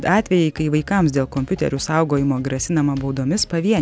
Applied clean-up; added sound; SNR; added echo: none; none; none; none.